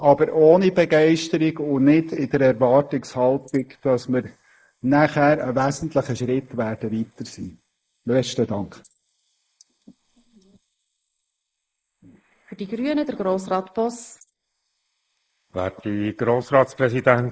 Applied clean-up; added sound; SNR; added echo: neural mask model Resemble Enhance denoiser.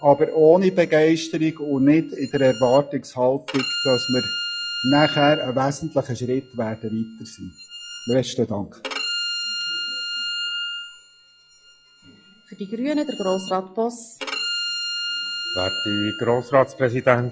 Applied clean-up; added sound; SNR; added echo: classical method log-MMSE.